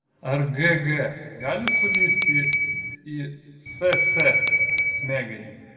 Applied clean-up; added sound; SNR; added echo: none; Glass / Bell; -5 dB; reverberation time 2.0 s.